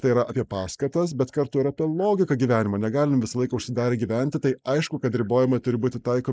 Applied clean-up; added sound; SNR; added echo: neural mask model Resemble Enhance denoiser.